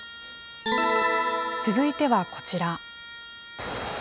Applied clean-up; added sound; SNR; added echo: none; Trumpet; 16 dB; none.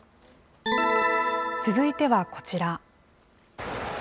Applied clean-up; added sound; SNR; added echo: none; none; none; none.